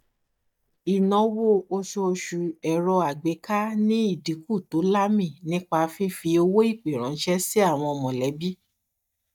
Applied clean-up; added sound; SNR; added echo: neural mask model DeepFilterNet 3.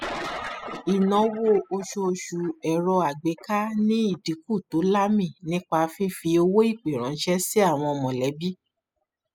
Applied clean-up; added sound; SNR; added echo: classical method spectral subtraction.